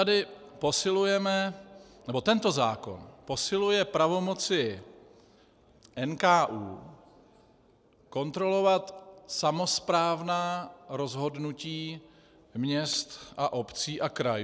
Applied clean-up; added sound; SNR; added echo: none; none; none; none.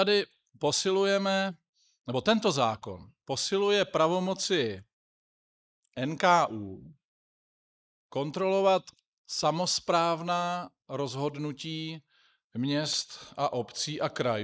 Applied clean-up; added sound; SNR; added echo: neural mask model Resemble Enhance denoiser.